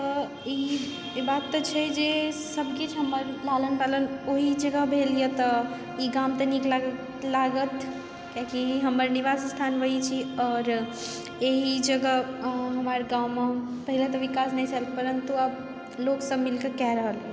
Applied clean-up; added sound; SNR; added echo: none; Bowed string instrument; 17 dB; none.